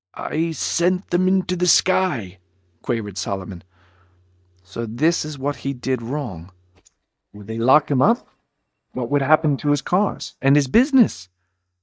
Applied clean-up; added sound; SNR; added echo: neural mask model DeepFilterNet 3.